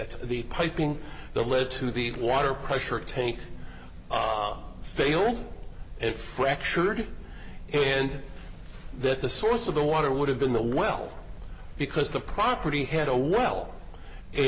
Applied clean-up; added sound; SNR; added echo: none; none; none; none.